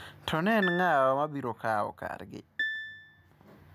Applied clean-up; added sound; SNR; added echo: none; Piano; 7 dB; none.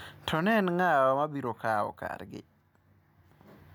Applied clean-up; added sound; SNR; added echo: none; none; none; none.